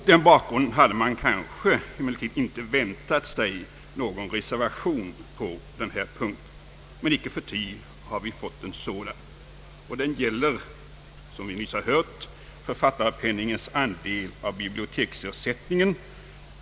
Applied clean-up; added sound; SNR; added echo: none; none; none; none.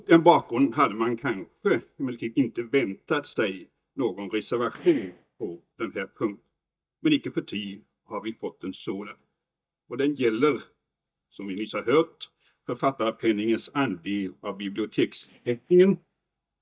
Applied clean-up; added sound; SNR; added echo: neural mask model DeepFilterNet 3.